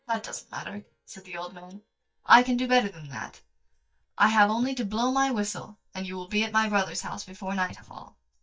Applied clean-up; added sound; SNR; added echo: neural mask model DeepFilterNet 3.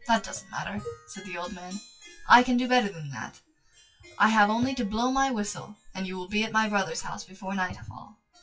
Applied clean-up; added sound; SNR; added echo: classical method WPE with log-MMSE.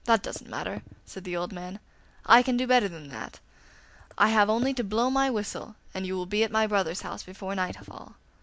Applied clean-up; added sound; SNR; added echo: none; none; none; none.